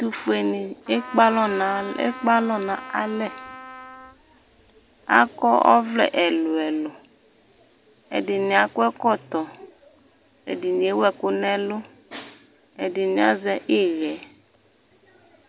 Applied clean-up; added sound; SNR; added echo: none; Trumpet; 14 dB; none.